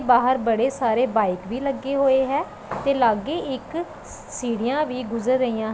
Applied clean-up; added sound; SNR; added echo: none; none; none; none.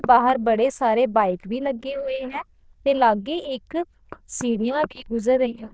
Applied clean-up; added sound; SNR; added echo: neural diffusion model UNIVERSE++.